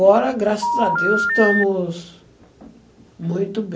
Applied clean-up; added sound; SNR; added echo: none; Telephone; 0 dB; none.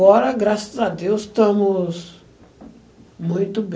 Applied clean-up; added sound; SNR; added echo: none; none; none; none.